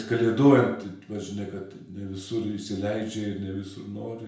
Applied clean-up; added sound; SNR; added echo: none; none; none; reverberation time 0.5 s.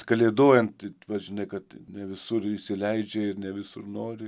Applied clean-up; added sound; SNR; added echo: none; none; none; none.